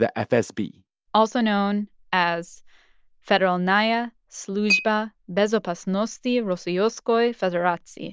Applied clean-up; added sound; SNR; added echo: none; Chink, clink; 13 dB; none.